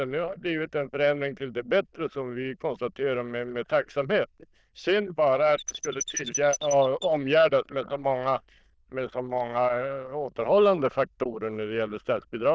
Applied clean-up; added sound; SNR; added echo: neural diffusion model UNIVERSE++.